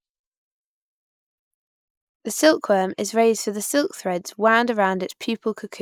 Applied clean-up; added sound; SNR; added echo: neural mask model Resemble Enhance denoiser.